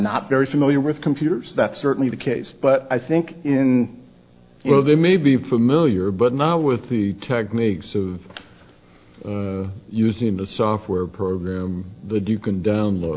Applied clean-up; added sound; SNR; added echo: none; none; none; none.